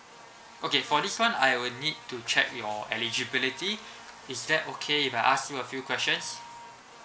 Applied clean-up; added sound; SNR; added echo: none; Buzz; 17 dB; none.